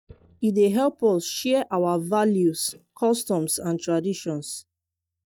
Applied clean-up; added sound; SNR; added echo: neural mask model DeepFilterNet 3.